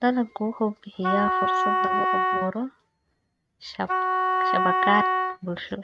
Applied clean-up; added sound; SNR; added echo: neural mask model RNNoise.